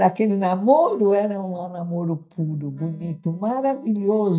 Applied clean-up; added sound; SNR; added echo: neural mask model DeepFilterNet 3.